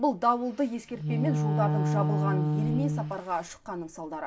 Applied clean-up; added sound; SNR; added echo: none; Wind instrument, woodwind instrument; -1 dB; reverberation time 0.2 s.